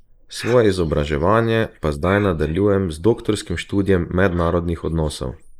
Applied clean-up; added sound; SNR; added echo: neural mask model Resemble Enhance denoiser.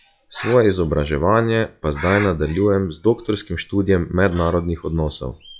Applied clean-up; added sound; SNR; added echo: classical method log-MMSE.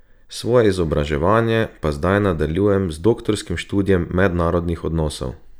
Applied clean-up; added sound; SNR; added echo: none; none; none; none.